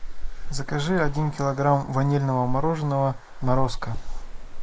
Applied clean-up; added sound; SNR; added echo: neural mask model Resemble Enhance denoiser.